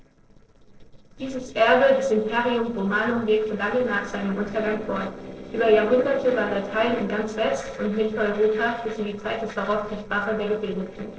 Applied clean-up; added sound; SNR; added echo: neural separator model SepFormer DNS4.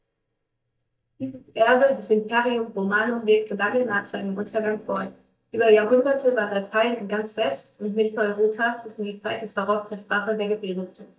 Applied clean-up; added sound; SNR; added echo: neural mask model DeepFilterNet 3.